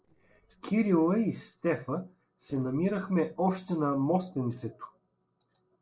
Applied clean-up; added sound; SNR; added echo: neural separator model SepFormer DNS4.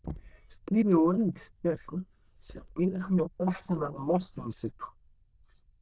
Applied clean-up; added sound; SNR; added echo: neural diffusion model UNIVERSE++.